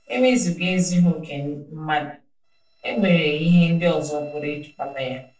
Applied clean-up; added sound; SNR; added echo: neural separator model SepFormer DNS4.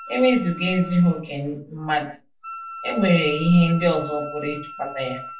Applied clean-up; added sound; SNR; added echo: none; Wind instrument, woodwind instrument; 15 dB; reverberation time 0.4 s.